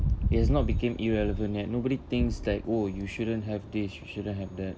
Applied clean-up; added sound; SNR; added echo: none; none; none; none.